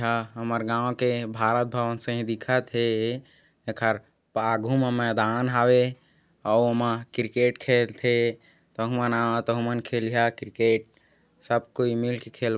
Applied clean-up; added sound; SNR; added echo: none; none; none; none.